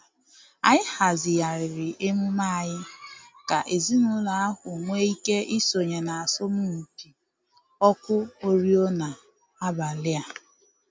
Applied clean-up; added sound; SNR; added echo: none; none; none; none.